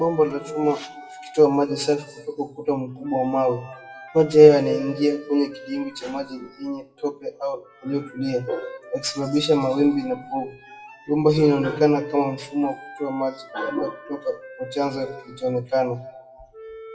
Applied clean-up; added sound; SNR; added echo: classical method WPE with log-MMSE.